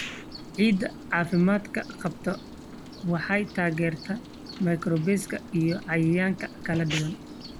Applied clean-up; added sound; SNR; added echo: none; Rain; 15 dB; none.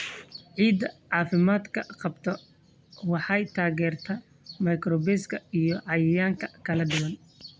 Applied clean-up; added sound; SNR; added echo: none; none; none; none.